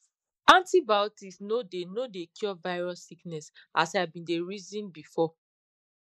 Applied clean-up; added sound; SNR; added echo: neural mask model Resemble Enhance denoiser.